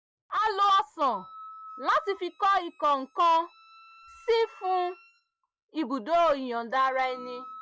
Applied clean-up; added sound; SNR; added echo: classical method log-MMSE.